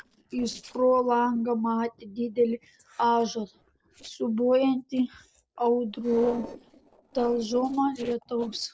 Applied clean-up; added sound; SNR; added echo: neural separator model SepFormer DNS4.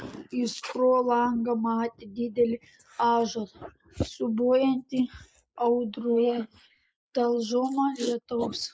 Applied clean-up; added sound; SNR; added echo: neural mask model Resemble Enhance denoiser.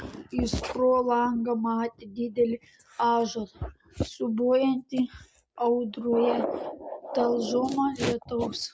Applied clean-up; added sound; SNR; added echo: none; none; none; none.